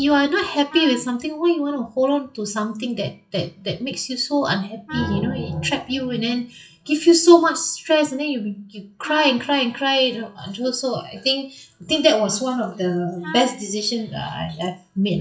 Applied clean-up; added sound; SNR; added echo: classical method WPE with log-MMSE.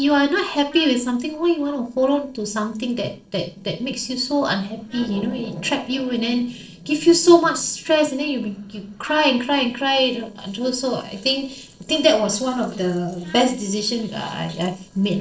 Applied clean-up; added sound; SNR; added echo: neural separator model SepFormer DNS4.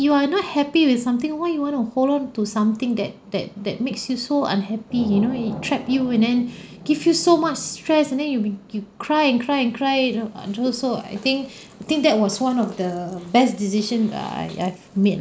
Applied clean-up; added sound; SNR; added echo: none; none; none; none.